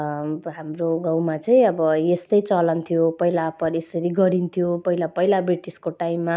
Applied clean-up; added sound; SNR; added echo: none; none; none; none.